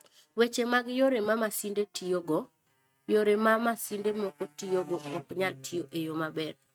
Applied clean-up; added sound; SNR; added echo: neural mask model RNNoise.